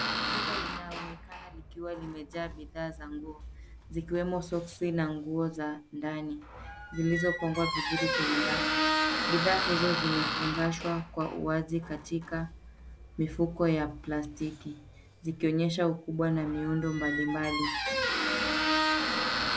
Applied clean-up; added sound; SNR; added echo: none; Squeak; 1 dB; none.